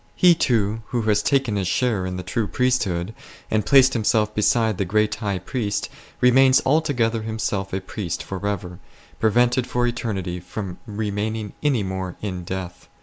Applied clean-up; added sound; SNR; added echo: none; none; none; none.